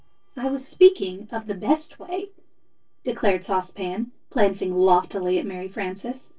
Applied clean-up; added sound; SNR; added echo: neural separator model SepFormer DNS4.